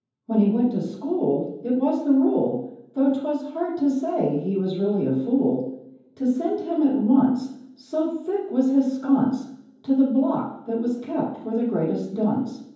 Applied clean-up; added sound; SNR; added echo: none; none; none; reverberation time 0.9 s.